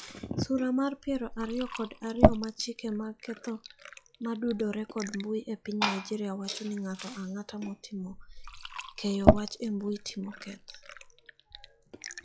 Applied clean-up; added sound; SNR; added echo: classical method log-MMSE.